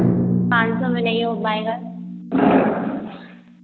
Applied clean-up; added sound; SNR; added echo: none; Drum; 2 dB; none.